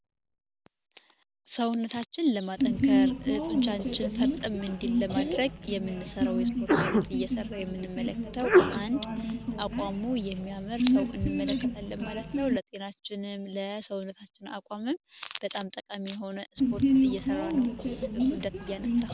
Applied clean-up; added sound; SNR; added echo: none; Sneeze; -5 dB; none.